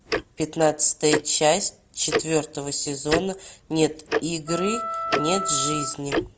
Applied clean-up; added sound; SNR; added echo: none; Tick-tock + Wind instrument, woodwind instrument; 5 dB; none.